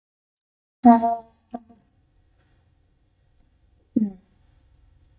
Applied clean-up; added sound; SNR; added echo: neural mask model DeepFilterNet 3.